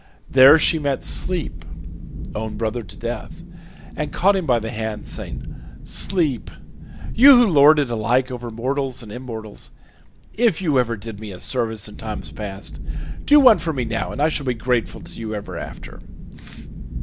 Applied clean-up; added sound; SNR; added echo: none; Thunderstorm; 9 dB; none.